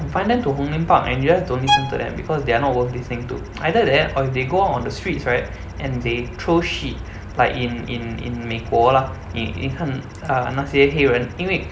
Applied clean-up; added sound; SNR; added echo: none; Bowed string instrument; 5 dB; none.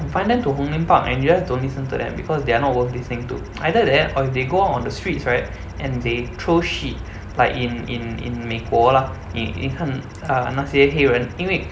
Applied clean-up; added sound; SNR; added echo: none; none; none; none.